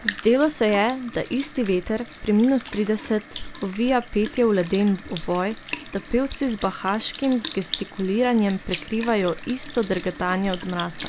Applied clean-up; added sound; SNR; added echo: none; Sink (filling or washing) / Liquid; 11 dB; none.